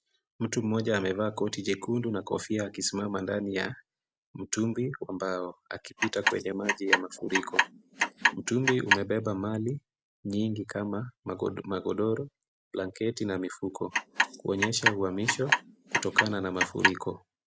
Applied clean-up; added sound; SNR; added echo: none; Clock; -2 dB; none.